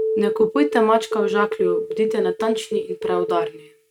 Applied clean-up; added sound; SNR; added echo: neural mask model RNNoise.